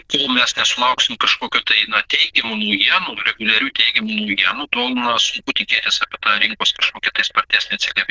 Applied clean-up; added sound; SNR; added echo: neural diffusion model UNIVERSE++.